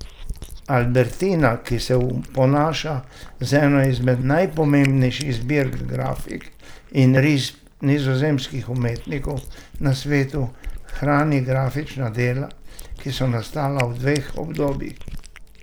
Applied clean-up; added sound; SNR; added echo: none; Cat; 13 dB; none.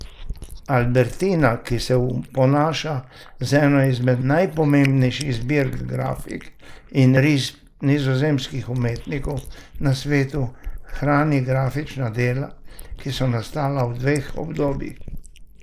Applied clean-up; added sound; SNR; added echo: neural mask model Resemble Enhance denoiser.